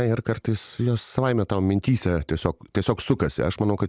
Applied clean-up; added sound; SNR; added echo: none; none; none; none.